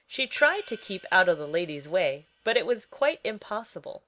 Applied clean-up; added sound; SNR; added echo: none; Crash cymbal / Hi-hat; 20 dB; none.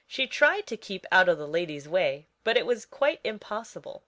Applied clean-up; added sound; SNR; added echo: none; none; none; none.